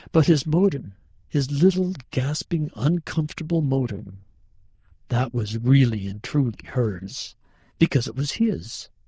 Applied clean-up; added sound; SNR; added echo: neural diffusion model UNIVERSE++.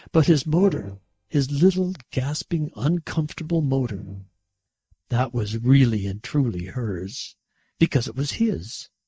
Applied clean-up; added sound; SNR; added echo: neural mask model DeepFilterNet 3.